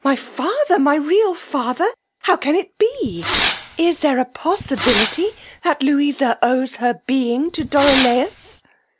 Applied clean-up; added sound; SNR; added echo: none; Fireworks; 5 dB; none.